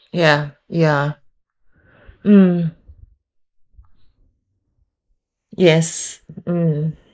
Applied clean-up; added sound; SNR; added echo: neural mask model Resemble Enhance denoiser.